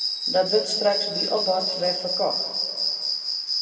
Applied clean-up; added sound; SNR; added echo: none; Cricket; 0 dB; reverberation time 1.7 s.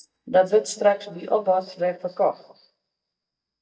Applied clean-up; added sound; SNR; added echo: neural mask model DeepFilterNet 3.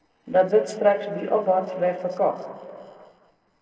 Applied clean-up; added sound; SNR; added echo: neural separator model SepFormer DNS4.